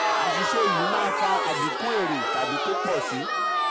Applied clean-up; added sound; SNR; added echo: none; Crowd; -5 dB; none.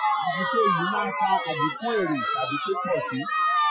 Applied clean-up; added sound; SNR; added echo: classical method Wiener filter.